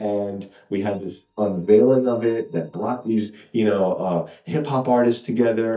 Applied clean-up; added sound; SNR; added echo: neural mask model DeepFilterNet 3.